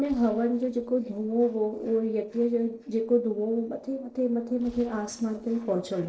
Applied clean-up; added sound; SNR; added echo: neural separator model SepFormer DNS4.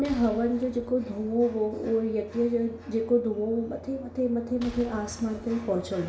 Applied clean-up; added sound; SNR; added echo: none; Boom; 18 dB; reverberation time 0.6 s.